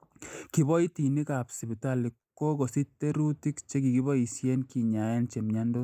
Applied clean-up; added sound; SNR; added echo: neural mask model Resemble Enhance denoiser.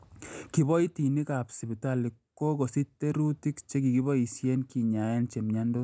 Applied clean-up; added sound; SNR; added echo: none; none; none; none.